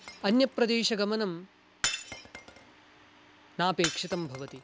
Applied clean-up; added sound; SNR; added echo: none; Shatter; 9 dB; none.